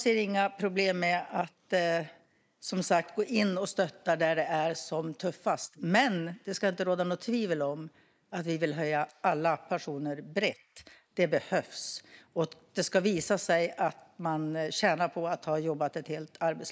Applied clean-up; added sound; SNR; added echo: neural mask model Resemble Enhance denoiser.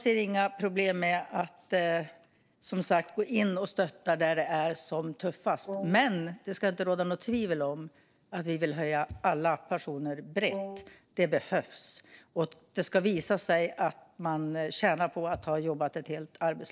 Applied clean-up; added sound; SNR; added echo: neural separator model SepFormer DNS4.